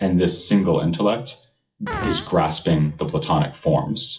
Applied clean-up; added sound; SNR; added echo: classical method WPE with log-MMSE.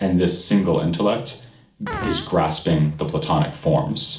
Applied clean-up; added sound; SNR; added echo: none; Fart; 15 dB; reverberation time 0.4 s.